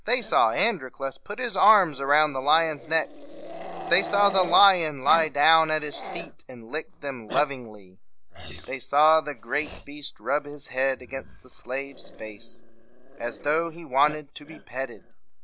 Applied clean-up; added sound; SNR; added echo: none; Growling; 16 dB; none.